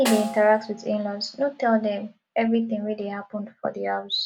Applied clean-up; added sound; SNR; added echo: none; Snare drum; 12 dB; none.